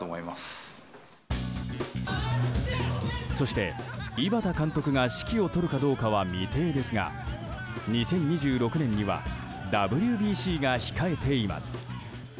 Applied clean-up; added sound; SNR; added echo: none; none; none; none.